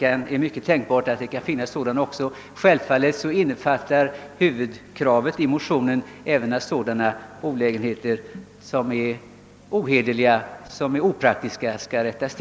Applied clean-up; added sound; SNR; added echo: none; none; none; none.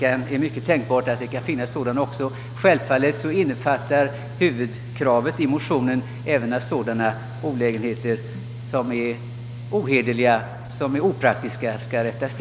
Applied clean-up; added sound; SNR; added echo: none; Mechanical fan; 11 dB; none.